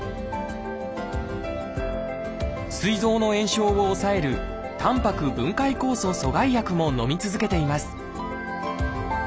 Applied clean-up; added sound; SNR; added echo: none; Knock / Wood; 17 dB; none.